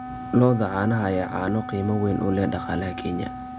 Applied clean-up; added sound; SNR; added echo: none; Wind instrument, woodwind instrument; 11 dB; none.